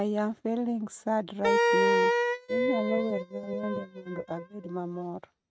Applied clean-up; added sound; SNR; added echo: neural mask model RNNoise.